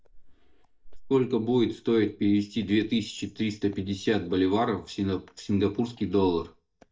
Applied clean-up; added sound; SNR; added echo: neural mask model DeepFilterNet 3.